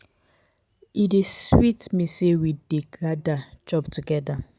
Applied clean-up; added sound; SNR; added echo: none; none; none; none.